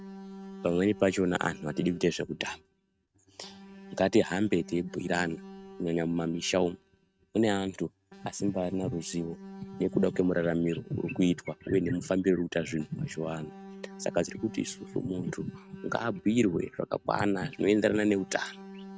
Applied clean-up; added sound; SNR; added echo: neural mask model RNNoise.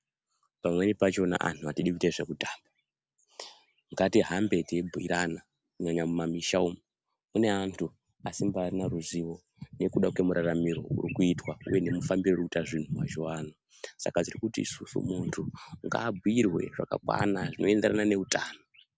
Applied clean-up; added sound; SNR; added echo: none; none; none; none.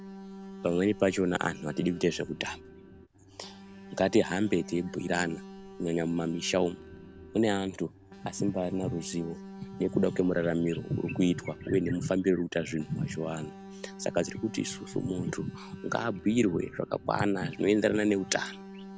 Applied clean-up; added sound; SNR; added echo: none; Alarm; 16 dB; none.